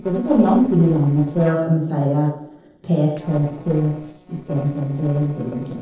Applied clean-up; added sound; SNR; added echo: neural separator model SepFormer DNS4.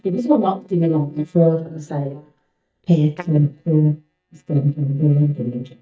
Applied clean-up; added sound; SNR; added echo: neural mask model DeepFilterNet 3.